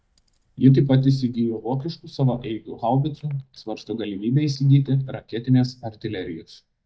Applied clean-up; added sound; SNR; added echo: neural mask model DeepFilterNet 3.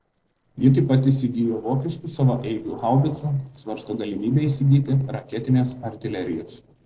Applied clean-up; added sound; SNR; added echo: neural separator model SepFormer DNS4.